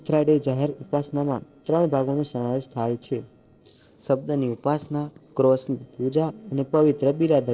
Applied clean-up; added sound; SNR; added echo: neural separator model SepFormer DNS4.